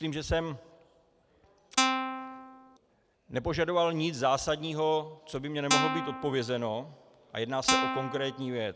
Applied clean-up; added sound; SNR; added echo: none; Guitar; -2 dB; none.